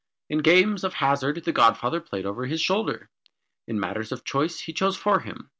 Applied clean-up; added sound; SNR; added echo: none; none; none; none.